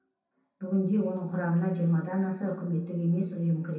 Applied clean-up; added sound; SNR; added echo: none; none; none; reverberation time 0.6 s.